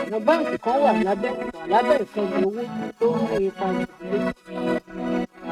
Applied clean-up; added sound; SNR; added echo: neural mask model RNNoise.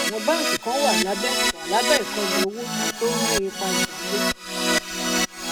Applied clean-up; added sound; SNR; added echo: none; Keyboard (musical); -3 dB; none.